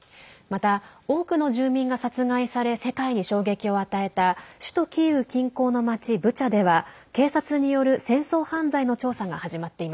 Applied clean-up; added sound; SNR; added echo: none; none; none; none.